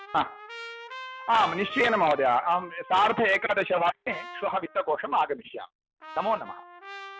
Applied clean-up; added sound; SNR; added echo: none; Trumpet; 15 dB; none.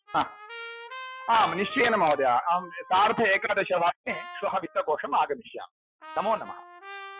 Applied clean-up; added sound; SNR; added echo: classical method Wiener filter.